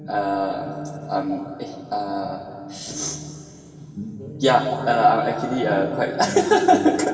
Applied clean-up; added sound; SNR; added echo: none; Guitar; 14 dB; reverberation time 2.4 s.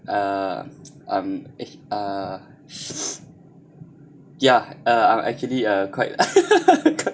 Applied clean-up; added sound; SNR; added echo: none; none; none; none.